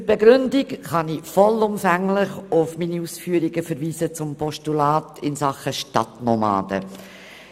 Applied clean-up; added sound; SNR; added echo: none; none; none; none.